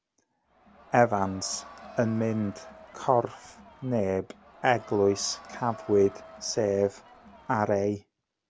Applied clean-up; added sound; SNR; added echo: none; Crowd; 19 dB; none.